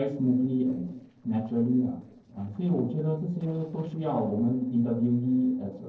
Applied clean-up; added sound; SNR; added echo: neural separator model SepFormer DNS4.